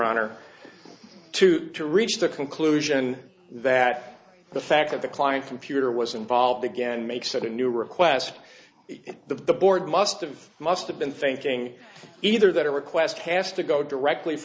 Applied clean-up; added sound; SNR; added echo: none; none; none; none.